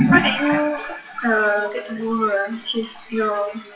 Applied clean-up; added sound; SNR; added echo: classical method WPE with log-MMSE.